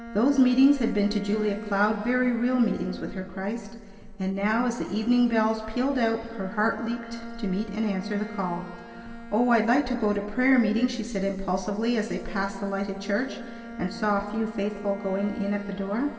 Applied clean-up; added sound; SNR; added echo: none; Bowed string instrument; 16 dB; reverberation time 2.2 s.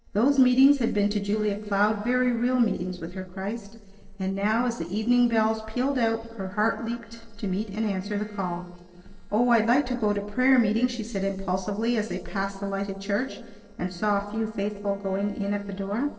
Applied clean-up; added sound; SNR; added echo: neural separator model SepFormer DNS4.